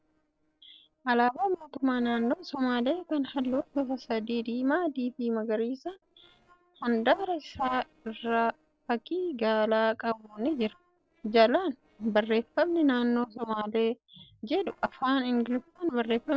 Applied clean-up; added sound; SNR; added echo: neural separator model SepFormer DNS4.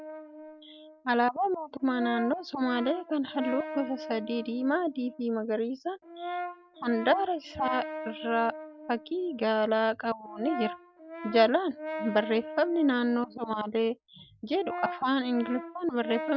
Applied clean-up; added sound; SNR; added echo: none; Brass instrument; 11 dB; none.